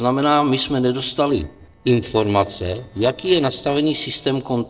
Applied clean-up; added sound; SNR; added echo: neural separator model SepFormer DNS4.